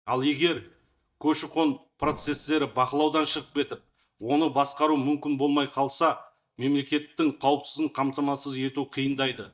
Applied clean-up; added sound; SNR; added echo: neural mask model DeepFilterNet 3.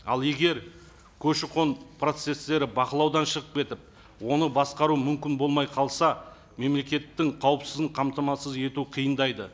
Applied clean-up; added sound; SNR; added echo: none; none; none; none.